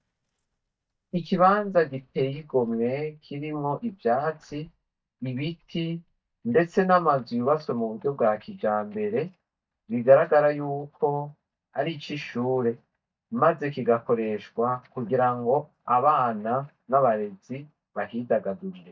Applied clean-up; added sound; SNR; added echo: neural mask model DeepFilterNet 3.